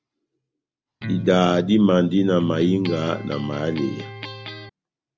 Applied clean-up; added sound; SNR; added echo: none; Electric guitar; 11 dB; none.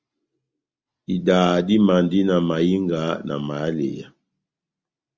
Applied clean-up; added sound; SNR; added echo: none; none; none; none.